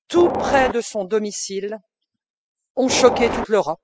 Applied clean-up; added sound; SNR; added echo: classical method spectral subtraction.